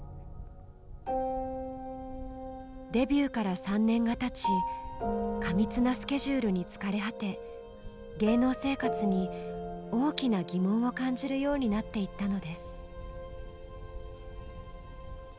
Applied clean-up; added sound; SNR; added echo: none; Camera; 14 dB; none.